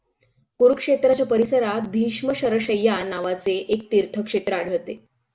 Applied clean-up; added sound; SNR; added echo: none; none; none; none.